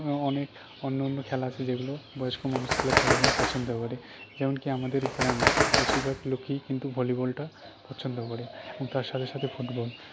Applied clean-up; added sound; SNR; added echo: none; Bird; -3 dB; none.